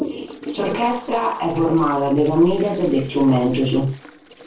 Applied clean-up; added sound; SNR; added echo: neural separator model SepFormer DNS4.